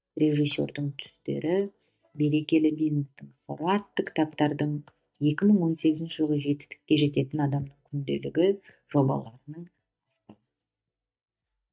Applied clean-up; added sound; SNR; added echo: neural mask model DeepFilterNet 3.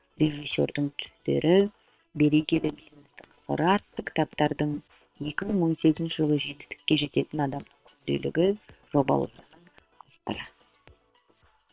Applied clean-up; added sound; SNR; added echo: neural separator model SepFormer WHAM!.